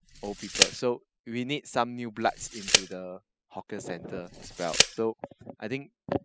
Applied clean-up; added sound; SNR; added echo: classical method spectral subtraction.